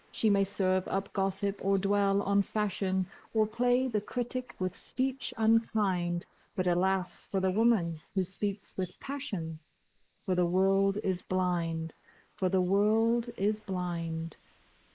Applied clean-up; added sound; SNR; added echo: neural mask model Resemble Enhance denoiser.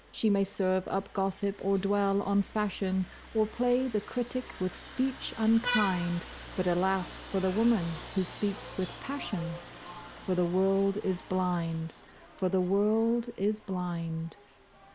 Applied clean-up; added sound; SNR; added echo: none; Vehicle horn, car horn, honking; 14 dB; none.